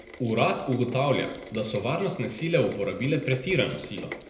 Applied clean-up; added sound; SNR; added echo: none; Rain; 15 dB; reverberation time 0.7 s.